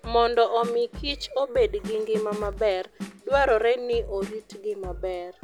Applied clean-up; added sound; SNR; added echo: none; Drum kit; 13 dB; none.